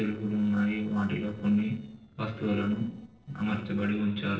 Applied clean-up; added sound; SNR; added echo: neural separator model SepFormer DNS4.